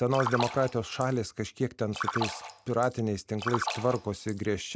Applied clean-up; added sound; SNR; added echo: none; Splash, splatter; 6 dB; none.